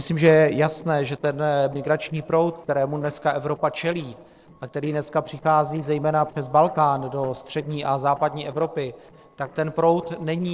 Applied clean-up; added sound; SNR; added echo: neural separator model SepFormer DNS4.